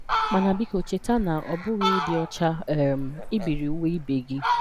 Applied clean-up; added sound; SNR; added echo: none; Fowl; 4 dB; none.